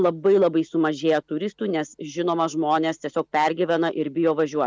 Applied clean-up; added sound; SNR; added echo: none; none; none; none.